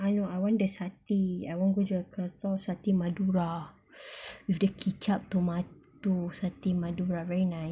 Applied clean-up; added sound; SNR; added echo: none; none; none; none.